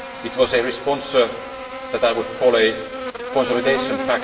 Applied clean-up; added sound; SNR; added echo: none; Buzz; 8 dB; reverberation time 0.8 s.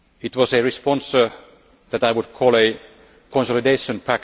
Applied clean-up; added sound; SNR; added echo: none; none; none; none.